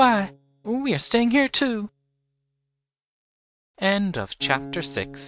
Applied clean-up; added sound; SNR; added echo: neural mask model RNNoise.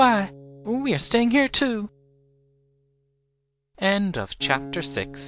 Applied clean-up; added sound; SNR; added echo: none; Acoustic guitar; 19 dB; none.